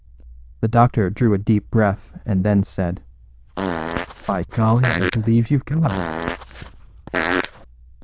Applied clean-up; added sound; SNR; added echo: neural diffusion model UNIVERSE++.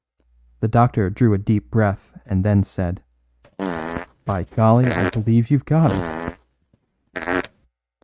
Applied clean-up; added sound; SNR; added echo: neural mask model RNNoise.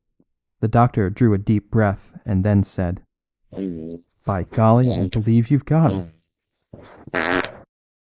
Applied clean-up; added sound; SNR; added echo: neural mask model Resemble Enhance denoiser.